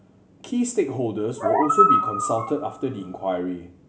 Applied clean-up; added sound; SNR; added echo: none; Animal; -3 dB; none.